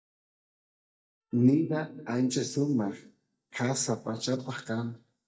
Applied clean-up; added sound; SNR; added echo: neural mask model DeepFilterNet 3.